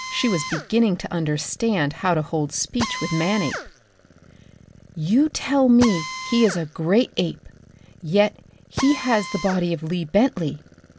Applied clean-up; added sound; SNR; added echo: none; Drill; 13 dB; none.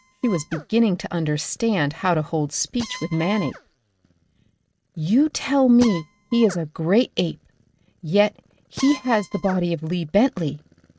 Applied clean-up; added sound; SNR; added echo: neural mask model RNNoise.